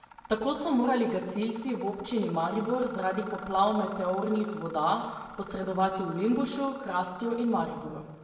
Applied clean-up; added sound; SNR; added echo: none; Mechanisms; 17 dB; reverberation time 1.1 s.